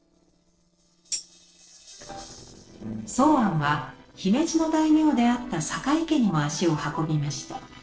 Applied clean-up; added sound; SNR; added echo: neural separator model SepFormer DNS4.